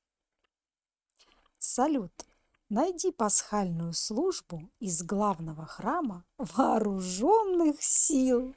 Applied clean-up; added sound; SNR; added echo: neural mask model RNNoise.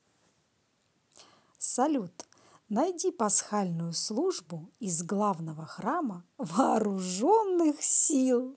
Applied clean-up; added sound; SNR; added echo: none; none; none; none.